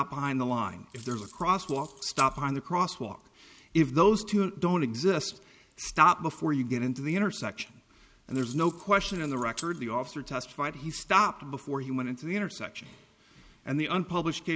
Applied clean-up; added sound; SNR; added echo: none; Keys jangling; 18 dB; none.